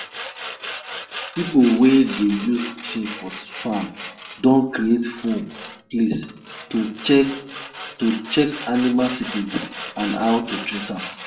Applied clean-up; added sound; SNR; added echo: none; Sawing; 13 dB; reverberation time 0.6 s.